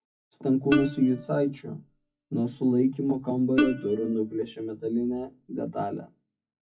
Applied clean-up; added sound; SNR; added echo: classical method WPE with log-MMSE.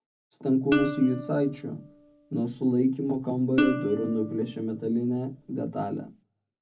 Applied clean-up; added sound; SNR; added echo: none; Plucked string instrument; 6 dB; reverberation time 0.4 s.